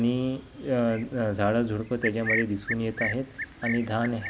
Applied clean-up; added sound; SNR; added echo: none; Cricket; 5 dB; none.